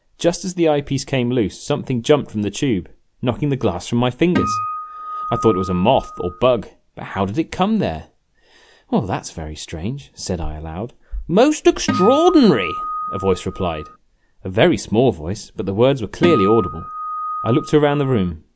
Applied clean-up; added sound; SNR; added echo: none; Acoustic guitar; 6 dB; none.